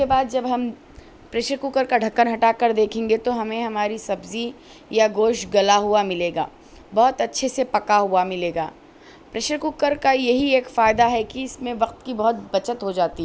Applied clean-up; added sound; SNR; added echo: none; none; none; none.